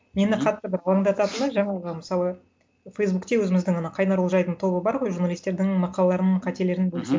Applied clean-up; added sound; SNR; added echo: none; none; none; none.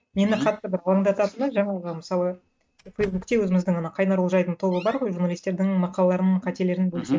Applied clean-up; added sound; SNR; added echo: neural mask model RNNoise.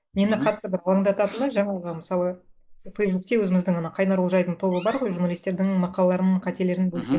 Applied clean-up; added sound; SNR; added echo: neural mask model Resemble Enhance denoiser.